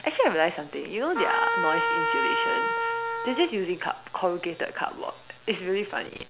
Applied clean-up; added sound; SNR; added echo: none; Trumpet; -1 dB; none.